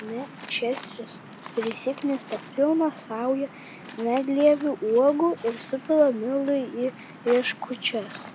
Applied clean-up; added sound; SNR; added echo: none; Waves, surf; 16 dB; none.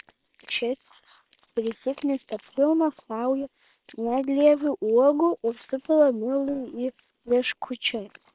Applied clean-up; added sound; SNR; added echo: neural separator model SepFormer WHAM!.